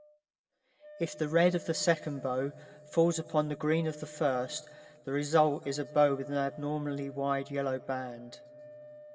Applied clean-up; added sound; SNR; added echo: none; Wind instrument, woodwind instrument; 20 dB; reverberation time 1.3 s.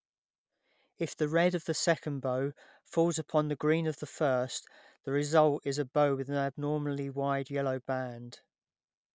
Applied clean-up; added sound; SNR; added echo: none; none; none; none.